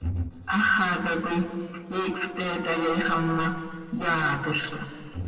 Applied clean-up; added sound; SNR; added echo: neural separator model SepFormer DNS4.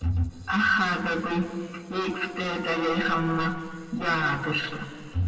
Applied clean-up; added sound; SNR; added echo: none; Wind instrument, woodwind instrument; 16 dB; reverberation time 1.8 s.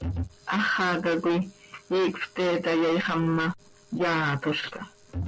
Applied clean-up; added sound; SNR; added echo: none; none; none; none.